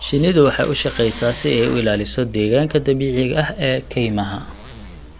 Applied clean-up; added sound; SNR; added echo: none; Zipper (clothing); 17 dB; none.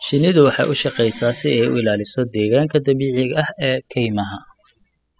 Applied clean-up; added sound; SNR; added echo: classical method spectral subtraction.